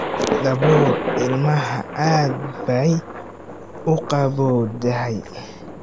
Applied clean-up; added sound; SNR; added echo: none; Thunder; 5 dB; none.